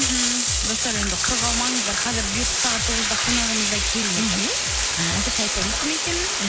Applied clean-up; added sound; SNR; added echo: none; Bathtub (filling or washing); -5 dB; none.